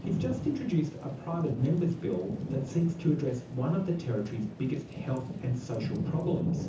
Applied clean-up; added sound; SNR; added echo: none; Thunder / Rain; 7 dB; reverberation time 0.6 s.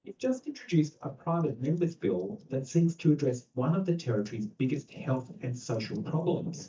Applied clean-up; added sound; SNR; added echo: neural mask model DeepFilterNet 3.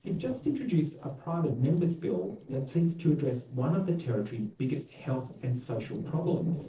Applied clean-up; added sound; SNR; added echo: neural separator model SepFormer DNS4.